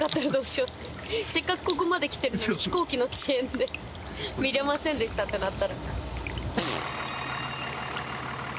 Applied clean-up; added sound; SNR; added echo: none; Fart + Sink (filling or washing) / Water tap, faucet; 8 dB; none.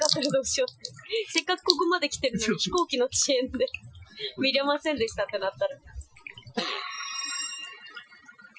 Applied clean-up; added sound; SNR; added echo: classical method Wiener filter.